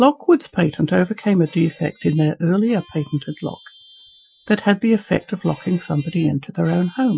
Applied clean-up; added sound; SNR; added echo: classical method Wiener filter.